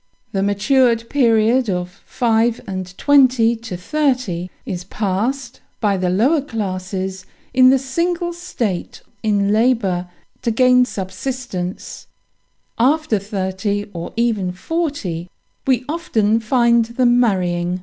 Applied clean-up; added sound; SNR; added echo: none; none; none; none.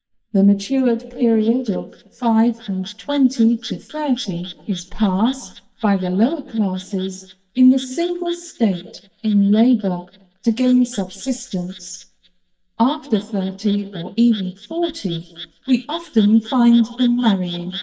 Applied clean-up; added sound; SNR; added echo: neural mask model DeepFilterNet 3.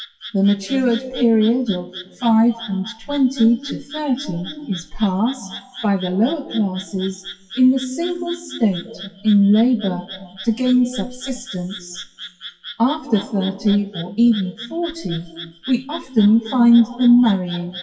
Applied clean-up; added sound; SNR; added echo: classical method WPE with log-MMSE.